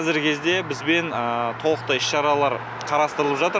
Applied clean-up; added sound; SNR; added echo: none; Bass guitar; 18 dB; none.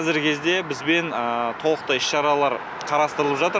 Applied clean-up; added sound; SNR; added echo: none; none; none; none.